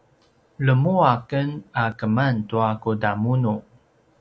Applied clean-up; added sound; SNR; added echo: none; none; none; none.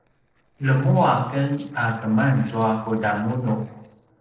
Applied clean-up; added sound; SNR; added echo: neural separator model SepFormer DNS4.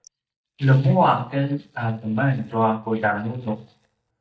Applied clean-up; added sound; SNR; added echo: neural mask model DeepFilterNet 3.